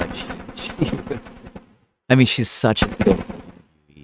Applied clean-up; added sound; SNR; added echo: neural mask model RNNoise.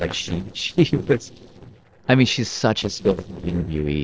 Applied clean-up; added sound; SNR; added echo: neural separator model SepFormer DNS4.